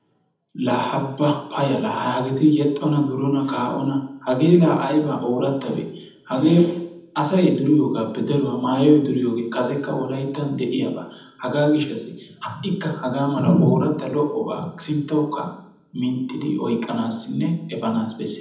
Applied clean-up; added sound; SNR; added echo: none; none; none; reverberation time 0.8 s.